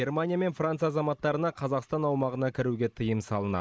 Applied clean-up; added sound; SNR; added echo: neural mask model Resemble Enhance denoiser.